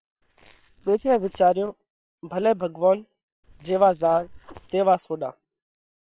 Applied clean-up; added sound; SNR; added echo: neural separator model SepFormer WHAM!.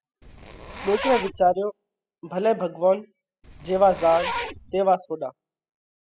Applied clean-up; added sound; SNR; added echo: classical method spectral subtraction.